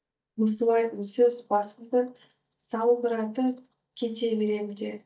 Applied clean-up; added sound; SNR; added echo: neural mask model DeepFilterNet 3.